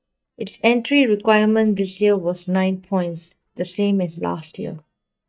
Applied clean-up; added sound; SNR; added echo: neural mask model DeepFilterNet 3.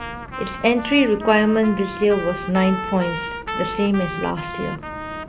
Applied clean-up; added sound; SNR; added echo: none; Trumpet; 9 dB; none.